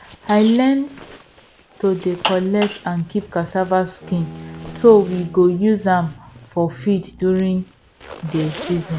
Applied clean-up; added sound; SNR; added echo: none; Bowed string instrument + Zipper (clothing); 15 dB; none.